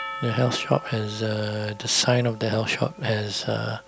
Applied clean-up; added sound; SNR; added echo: none; Percussion; 15 dB; none.